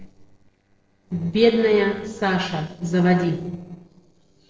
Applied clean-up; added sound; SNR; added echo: neural separator model SepFormer DNS4.